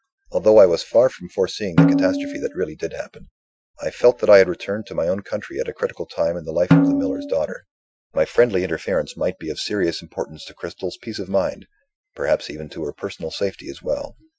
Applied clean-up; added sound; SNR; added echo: classical method Wiener filter.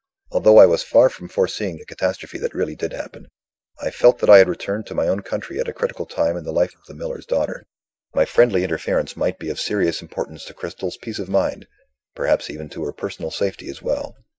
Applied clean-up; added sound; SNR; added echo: neural mask model Resemble Enhance denoiser.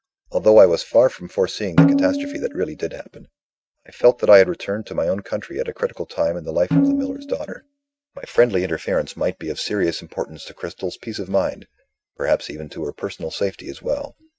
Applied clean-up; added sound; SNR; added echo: neural mask model RNNoise.